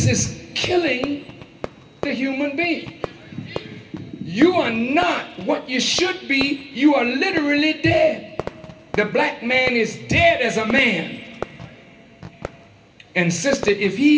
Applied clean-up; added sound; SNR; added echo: none; Fireworks; 15 dB; reverberation time 0.3 s.